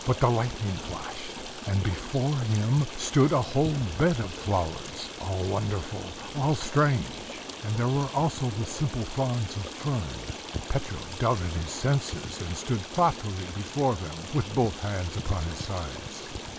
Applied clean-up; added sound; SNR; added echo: none; Stream; 10 dB; none.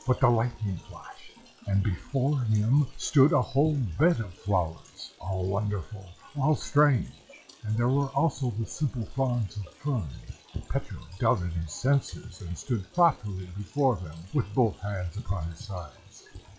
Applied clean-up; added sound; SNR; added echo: classical method log-MMSE.